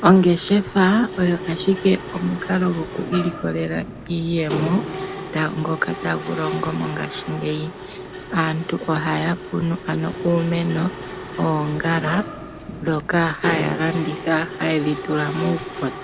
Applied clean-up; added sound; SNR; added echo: none; Mechanisms; 9 dB; none.